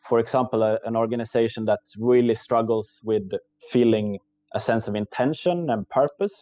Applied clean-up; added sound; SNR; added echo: classical method spectral subtraction.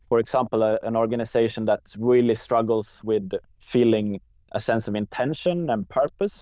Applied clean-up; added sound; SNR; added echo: neural diffusion model UNIVERSE++.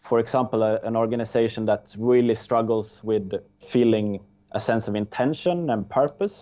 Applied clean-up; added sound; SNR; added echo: neural separator model SepFormer DNS4.